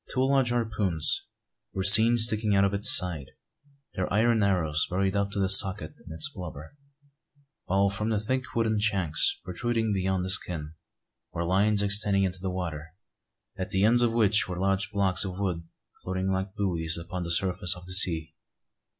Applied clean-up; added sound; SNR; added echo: none; none; none; none.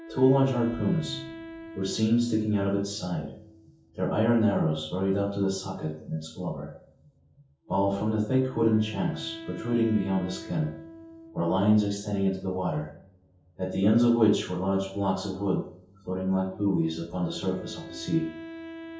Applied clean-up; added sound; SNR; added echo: none; Wind instrument, woodwind instrument; 18 dB; reverberation time 0.6 s.